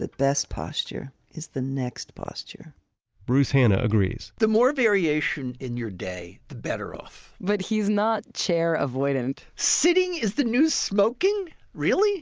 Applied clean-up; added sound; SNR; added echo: none; none; none; none.